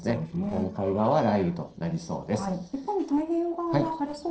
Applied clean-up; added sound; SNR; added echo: neural separator model SepFormer DNS4.